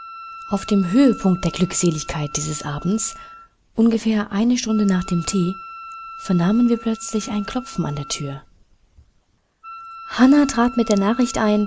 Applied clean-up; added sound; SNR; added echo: none; Wind instrument, woodwind instrument; 17 dB; none.